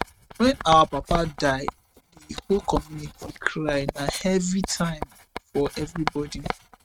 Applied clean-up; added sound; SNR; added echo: neural mask model RNNoise.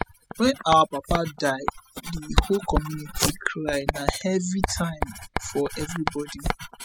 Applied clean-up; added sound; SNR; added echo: classical method spectral subtraction.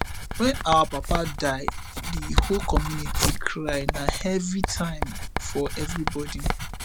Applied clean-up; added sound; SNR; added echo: none; Writing; 0 dB; none.